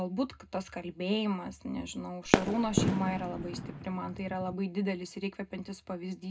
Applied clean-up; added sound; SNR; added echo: none; Fireworks; -2 dB; reverberation time 0.2 s.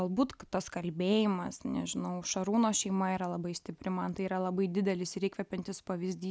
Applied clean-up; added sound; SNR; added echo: none; none; none; none.